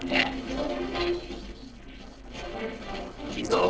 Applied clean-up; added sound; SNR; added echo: neural separator model SepFormer DNS4.